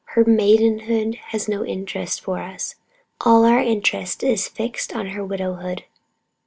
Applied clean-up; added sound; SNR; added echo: none; none; none; none.